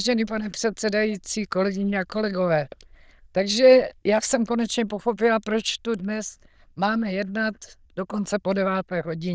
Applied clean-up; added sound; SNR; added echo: neural diffusion model UNIVERSE++.